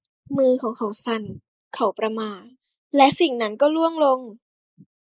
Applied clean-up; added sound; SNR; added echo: neural mask model Resemble Enhance denoiser.